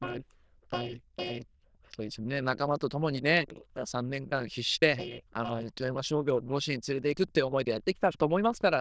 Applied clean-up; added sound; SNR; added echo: neural diffusion model UNIVERSE++.